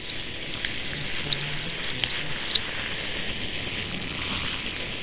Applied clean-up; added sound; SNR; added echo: neural separator model SepFormer WHAMR!.